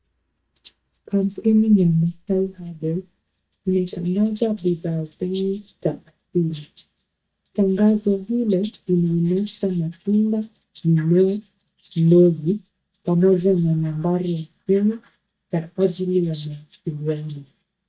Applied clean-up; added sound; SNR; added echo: neural mask model DeepFilterNet 3.